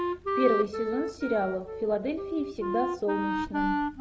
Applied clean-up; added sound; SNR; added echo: none; Wind instrument, woodwind instrument; 1 dB; none.